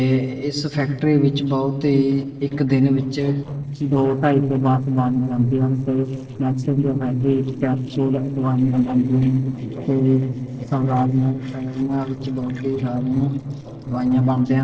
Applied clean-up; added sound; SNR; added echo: neural separator model SepFormer DNS4.